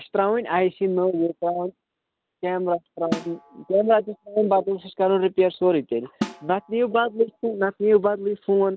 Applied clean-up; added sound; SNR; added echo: none; Snare drum; 14 dB; none.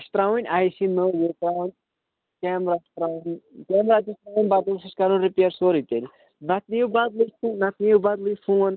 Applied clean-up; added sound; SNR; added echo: none; none; none; none.